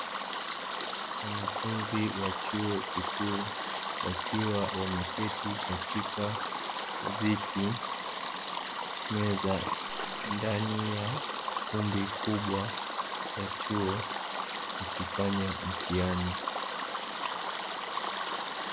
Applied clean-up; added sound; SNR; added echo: none; Stream; -3 dB; none.